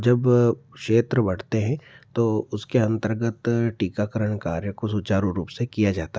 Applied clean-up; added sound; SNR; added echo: none; none; none; none.